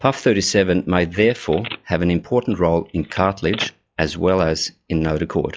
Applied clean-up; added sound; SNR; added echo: classical method log-MMSE.